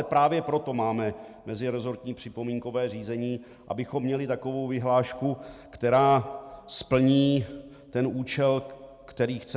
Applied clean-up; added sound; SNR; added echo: none; none; none; none.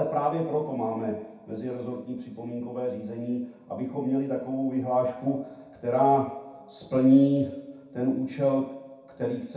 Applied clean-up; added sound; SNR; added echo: none; none; none; reverberation time 0.7 s.